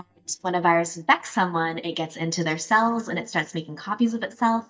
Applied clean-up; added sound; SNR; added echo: neural mask model DeepFilterNet 3.